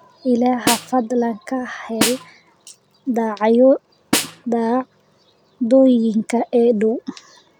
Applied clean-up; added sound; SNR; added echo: none; Snare drum; 7 dB; none.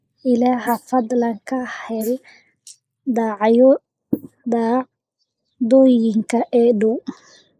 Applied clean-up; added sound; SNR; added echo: neural mask model Resemble Enhance denoiser.